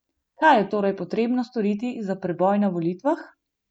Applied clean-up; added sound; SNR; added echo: none; none; none; none.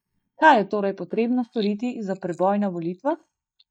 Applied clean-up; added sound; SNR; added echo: neural mask model DeepFilterNet 3.